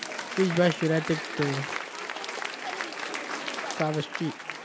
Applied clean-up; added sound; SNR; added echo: none; Applause; 4 dB; none.